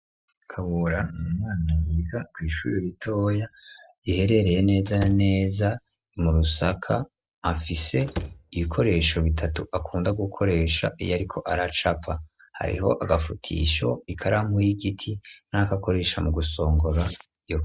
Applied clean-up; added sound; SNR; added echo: none; Slam / Wood; 10 dB; none.